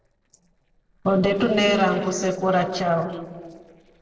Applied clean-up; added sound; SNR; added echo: neural separator model SepFormer DNS4.